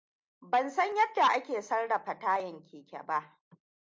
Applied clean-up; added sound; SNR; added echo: none; none; none; none.